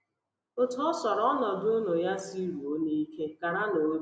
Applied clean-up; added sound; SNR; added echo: none; none; none; none.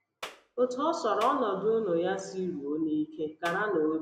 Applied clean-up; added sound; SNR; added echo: none; Clapping; 16 dB; none.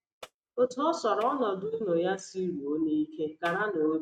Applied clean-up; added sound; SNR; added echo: neural mask model RNNoise.